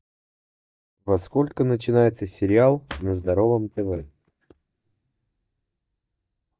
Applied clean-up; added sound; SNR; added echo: neural mask model DeepFilterNet 3.